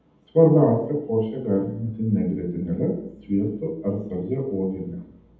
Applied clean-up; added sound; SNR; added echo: none; none; none; reverberation time 0.8 s.